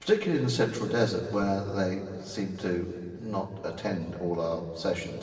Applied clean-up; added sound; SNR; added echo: none; none; none; reverberation time 2.8 s.